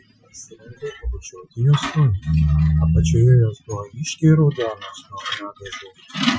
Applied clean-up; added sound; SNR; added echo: classical method Wiener filter.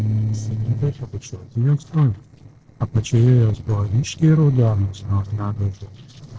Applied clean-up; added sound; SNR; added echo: neural separator model SepFormer DNS4.